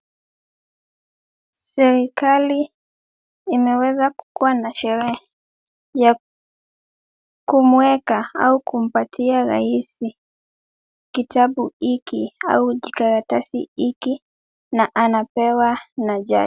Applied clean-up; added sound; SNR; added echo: none; none; none; none.